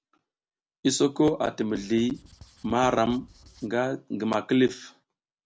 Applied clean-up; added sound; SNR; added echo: none; Writing; 20 dB; none.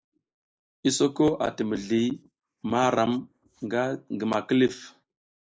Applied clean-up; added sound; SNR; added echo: neural mask model Resemble Enhance denoiser.